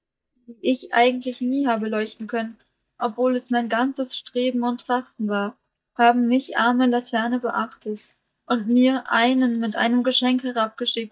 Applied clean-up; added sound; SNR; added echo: neural mask model DeepFilterNet 3.